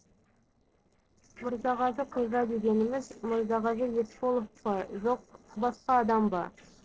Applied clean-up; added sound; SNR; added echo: neural separator model SepFormer DNS4.